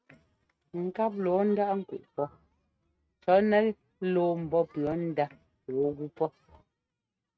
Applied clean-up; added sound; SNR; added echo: neural mask model RNNoise.